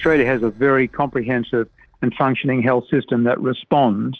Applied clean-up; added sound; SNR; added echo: neural separator model SepFormer DNS4.